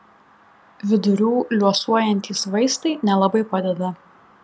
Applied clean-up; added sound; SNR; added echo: none; none; none; none.